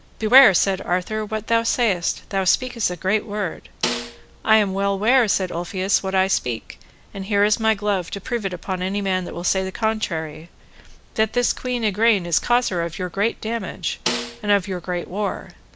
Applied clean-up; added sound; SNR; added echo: none; Snare drum; 7 dB; none.